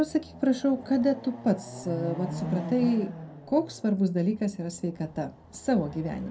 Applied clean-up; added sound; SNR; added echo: none; Chatter / Car passing by / Motorcycle / Traffic noise, roadway noise / Accelerating, revving, vroom; 12 dB; reverberation time 0.2 s.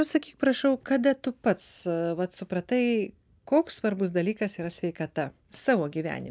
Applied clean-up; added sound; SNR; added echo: none; none; none; none.